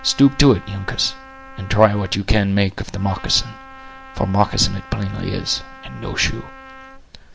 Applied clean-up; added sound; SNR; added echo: none; Trumpet; 20 dB; none.